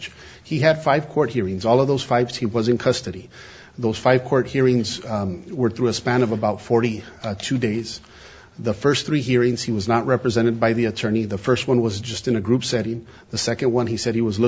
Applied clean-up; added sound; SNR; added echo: none; none; none; none.